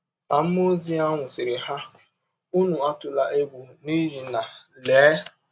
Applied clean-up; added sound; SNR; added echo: none; none; none; none.